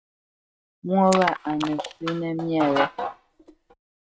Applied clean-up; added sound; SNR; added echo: neural mask model RNNoise.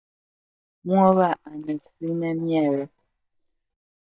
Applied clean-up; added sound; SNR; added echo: neural mask model DeepFilterNet 3.